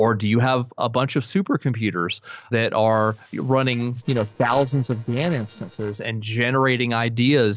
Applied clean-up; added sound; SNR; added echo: neural separator model SepFormer DNS4.